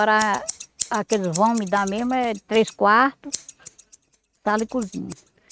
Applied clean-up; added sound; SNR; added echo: neural mask model RNNoise.